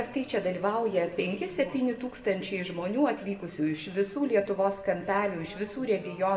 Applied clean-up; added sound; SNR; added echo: none; none; none; reverberation time 0.8 s.